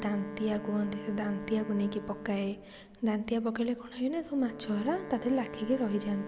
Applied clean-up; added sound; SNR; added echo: none; Wind instrument, woodwind instrument; 13 dB; none.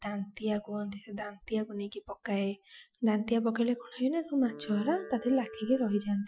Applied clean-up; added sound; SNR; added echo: classical method Wiener filter.